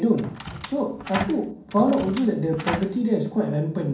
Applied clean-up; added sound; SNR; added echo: none; Door; 9 dB; reverberation time 0.6 s.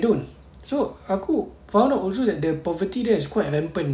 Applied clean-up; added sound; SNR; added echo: none; none; none; none.